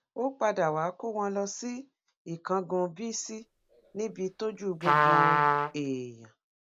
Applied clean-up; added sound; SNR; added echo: none; Trumpet; -5 dB; none.